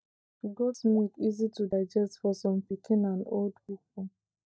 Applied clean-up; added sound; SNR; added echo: neural mask model DeepFilterNet 3.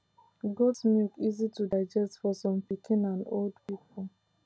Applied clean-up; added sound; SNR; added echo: none; none; none; none.